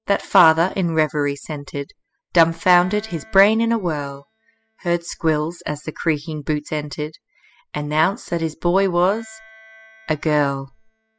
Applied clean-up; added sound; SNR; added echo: classical method spectral subtraction.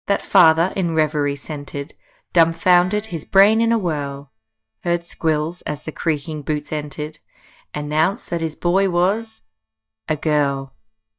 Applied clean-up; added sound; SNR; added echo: neural mask model DeepFilterNet 3.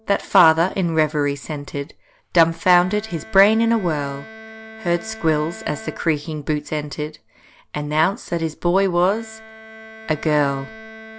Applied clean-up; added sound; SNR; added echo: none; Bowed string instrument; 20 dB; none.